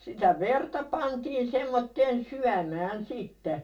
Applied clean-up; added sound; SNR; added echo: none; none; none; reverberation time 0.2 s.